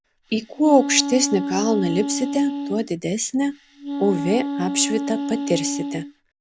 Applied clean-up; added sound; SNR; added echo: none; Wind instrument, woodwind instrument; 5 dB; none.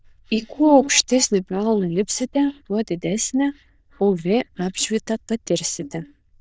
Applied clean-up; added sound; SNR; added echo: neural diffusion model UNIVERSE++.